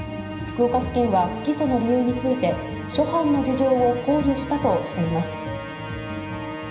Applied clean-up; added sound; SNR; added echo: none; Musical instrument; 12 dB; reverberation time 0.9 s.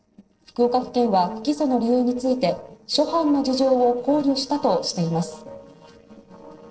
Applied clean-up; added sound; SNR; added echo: neural separator model SepFormer DNS4.